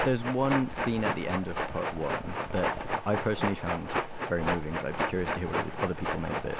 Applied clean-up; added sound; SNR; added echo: none; Train; 1 dB; none.